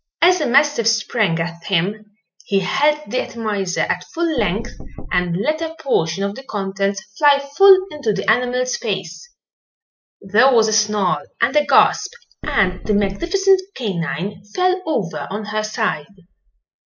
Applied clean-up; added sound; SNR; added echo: classical method spectral subtraction.